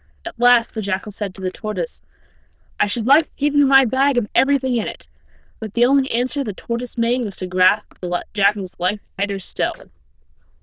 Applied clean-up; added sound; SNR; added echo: neural diffusion model UNIVERSE++.